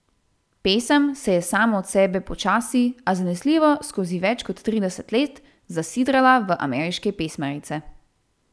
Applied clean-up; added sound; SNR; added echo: none; none; none; none.